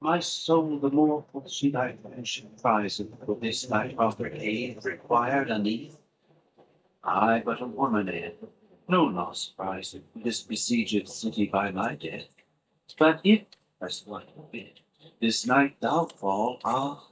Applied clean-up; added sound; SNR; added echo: neural mask model DeepFilterNet 3.